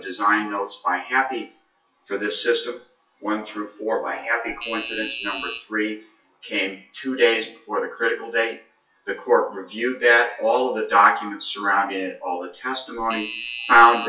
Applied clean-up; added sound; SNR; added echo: classical method WPE with log-MMSE.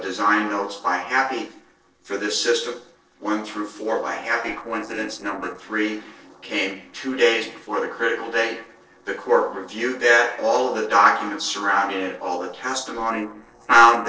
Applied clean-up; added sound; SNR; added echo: neural separator model SepFormer DNS4.